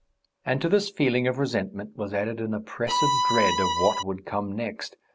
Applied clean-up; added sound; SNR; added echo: none; Bowed string instrument; -3 dB; none.